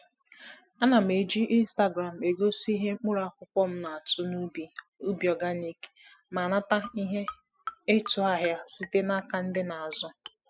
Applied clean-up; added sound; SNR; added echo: classical method spectral subtraction.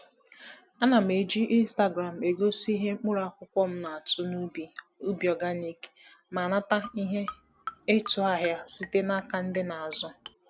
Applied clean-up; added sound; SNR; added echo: none; Marimba, xylophone; 16 dB; none.